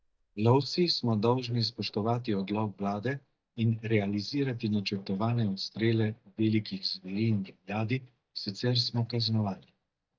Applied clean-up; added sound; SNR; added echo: neural mask model DeepFilterNet 3.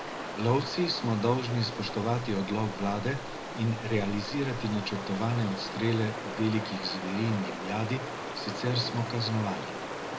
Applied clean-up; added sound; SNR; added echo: none; Stream; 6 dB; reverberation time 0.2 s.